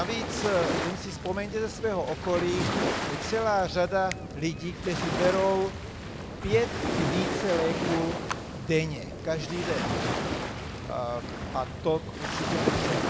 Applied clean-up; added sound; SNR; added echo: none; Waves, surf; 1 dB; none.